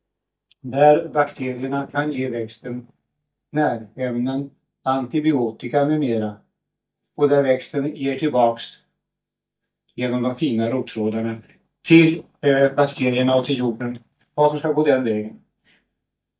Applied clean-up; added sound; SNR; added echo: neural mask model DeepFilterNet 3.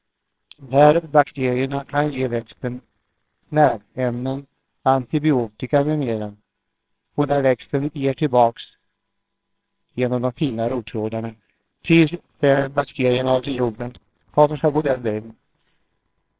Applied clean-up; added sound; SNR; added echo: neural separator model SepFormer WHAMR!.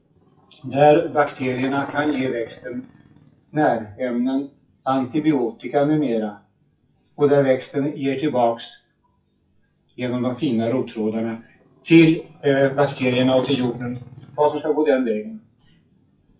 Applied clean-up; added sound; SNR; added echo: classical method WPE with log-MMSE.